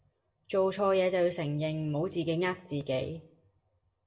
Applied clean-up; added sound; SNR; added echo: none; none; none; reverberation time 0.4 s.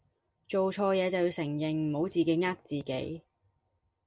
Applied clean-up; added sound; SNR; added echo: none; none; none; none.